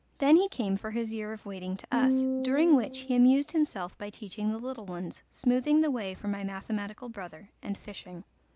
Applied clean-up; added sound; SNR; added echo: none; Piano; 2 dB; none.